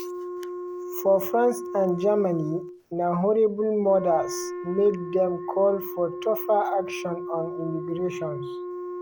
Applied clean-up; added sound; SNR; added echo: none; Wind instrument, woodwind instrument; 9 dB; none.